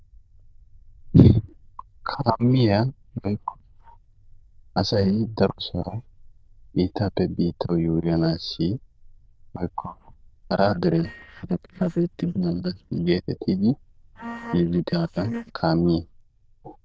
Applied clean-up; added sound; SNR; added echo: neural diffusion model UNIVERSE++.